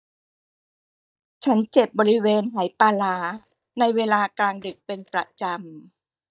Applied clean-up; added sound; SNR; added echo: neural mask model DeepFilterNet 3.